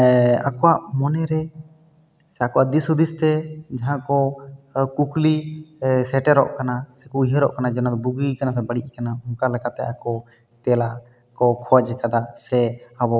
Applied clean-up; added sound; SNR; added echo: none; none; none; none.